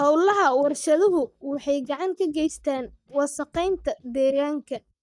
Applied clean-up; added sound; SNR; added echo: neural mask model DeepFilterNet 3.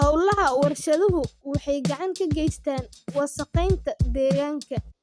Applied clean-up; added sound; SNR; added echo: neural mask model RNNoise.